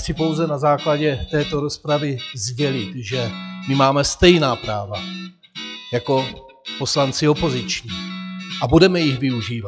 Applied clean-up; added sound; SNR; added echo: classical method log-MMSE.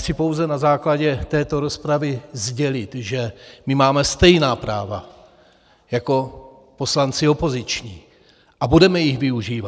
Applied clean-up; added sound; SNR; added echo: none; none; none; none.